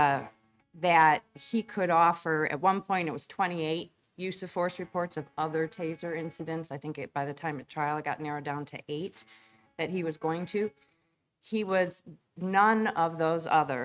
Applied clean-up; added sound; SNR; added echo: neural mask model RNNoise.